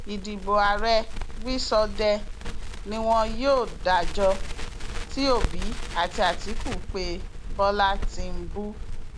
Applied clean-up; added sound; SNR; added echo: none; Crackle; 3 dB; none.